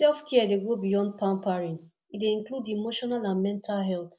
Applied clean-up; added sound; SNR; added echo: none; none; none; none.